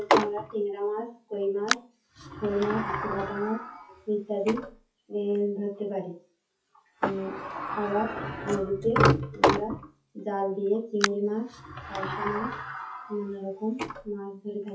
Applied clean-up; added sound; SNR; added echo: classical method WPE with log-MMSE.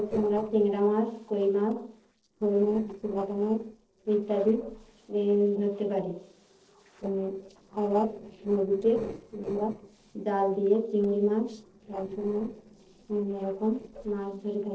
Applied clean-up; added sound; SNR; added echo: neural separator model SepFormer DNS4.